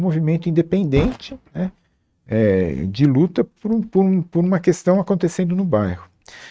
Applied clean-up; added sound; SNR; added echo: neural mask model RNNoise.